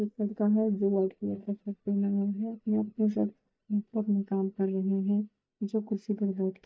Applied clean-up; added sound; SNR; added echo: neural mask model DeepFilterNet 3.